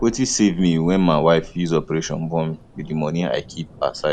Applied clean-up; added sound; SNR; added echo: none; Thunder; 19 dB; none.